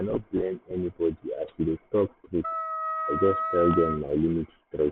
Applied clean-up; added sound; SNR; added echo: none; Wind instrument, woodwind instrument; 3 dB; none.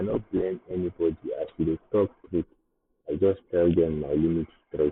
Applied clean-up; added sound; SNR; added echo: neural mask model Resemble Enhance denoiser.